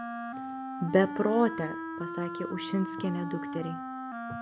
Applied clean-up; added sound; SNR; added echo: none; Wind instrument, woodwind instrument; 6 dB; none.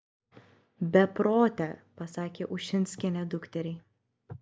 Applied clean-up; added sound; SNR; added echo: none; none; none; none.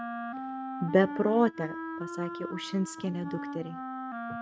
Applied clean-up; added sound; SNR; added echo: neural mask model RNNoise.